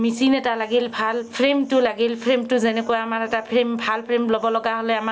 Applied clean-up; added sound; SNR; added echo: none; none; none; none.